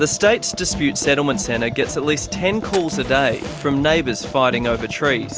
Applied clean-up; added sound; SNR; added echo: none; Fire; 18 dB; none.